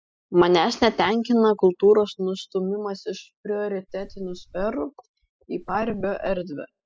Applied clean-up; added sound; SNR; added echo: classical method spectral subtraction.